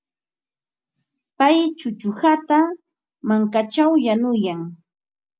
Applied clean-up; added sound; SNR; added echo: none; none; none; none.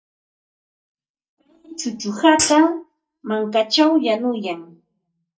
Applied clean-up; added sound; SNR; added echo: neural mask model DeepFilterNet 3.